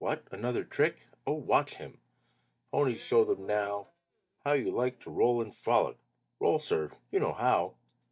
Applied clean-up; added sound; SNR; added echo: neural mask model DeepFilterNet 3.